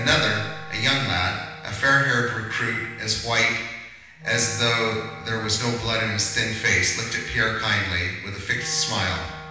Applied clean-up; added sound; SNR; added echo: none; Wind instrument, woodwind instrument; 17 dB; reverberation time 1.1 s.